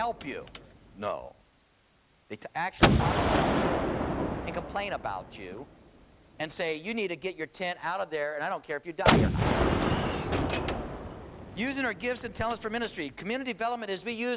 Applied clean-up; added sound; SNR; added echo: none; Gunshot, gunfire; -4 dB; none.